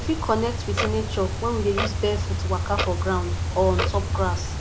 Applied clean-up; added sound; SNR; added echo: none; Clock; -1 dB; none.